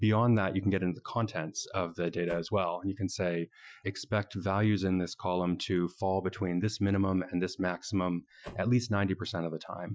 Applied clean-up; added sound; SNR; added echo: classical method Wiener filter.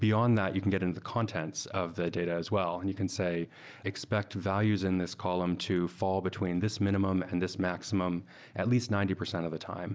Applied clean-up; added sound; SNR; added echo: none; none; none; none.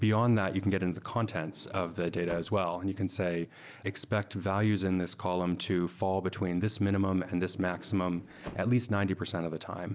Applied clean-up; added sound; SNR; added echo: none; Sliding door; 20 dB; none.